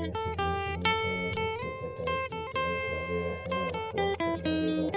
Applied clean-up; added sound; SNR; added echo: none; Electric guitar; -4 dB; reverberation time 0.2 s.